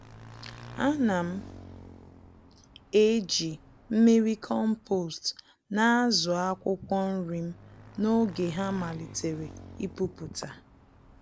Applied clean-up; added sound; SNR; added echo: none; Motorcycle / Engine; 19 dB; none.